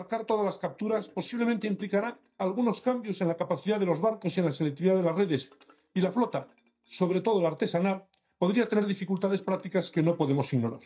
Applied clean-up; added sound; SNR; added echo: neural mask model DeepFilterNet 3.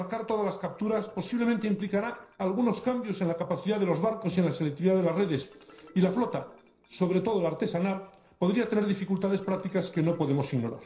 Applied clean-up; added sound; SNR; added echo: neural separator model SepFormer DNS4.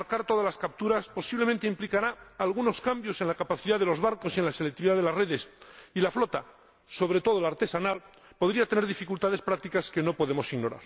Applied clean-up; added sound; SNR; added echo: none; none; none; none.